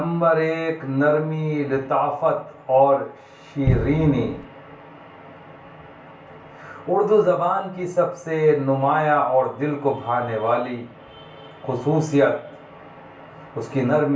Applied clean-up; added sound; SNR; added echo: none; Cupboard open or close; 2 dB; reverberation time 0.3 s.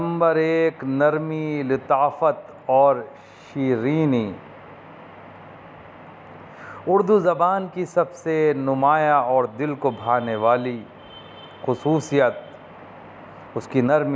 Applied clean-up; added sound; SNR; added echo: none; none; none; none.